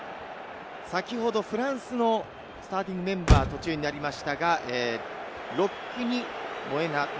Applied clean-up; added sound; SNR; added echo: none; Motor vehicle (road); 4 dB; none.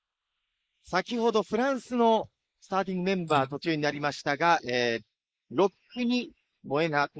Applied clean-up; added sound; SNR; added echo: neural mask model Resemble Enhance denoiser.